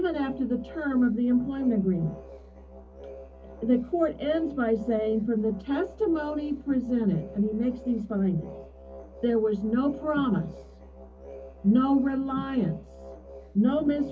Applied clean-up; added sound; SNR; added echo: none; Musical instrument; 17 dB; reverberation time 0.3 s.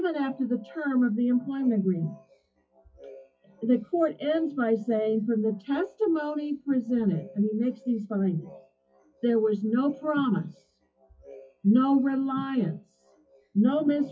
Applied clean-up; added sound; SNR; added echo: classical method WPE with log-MMSE.